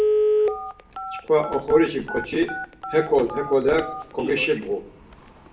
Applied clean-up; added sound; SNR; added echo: none; Telephone; 4 dB; reverberation time 0.5 s.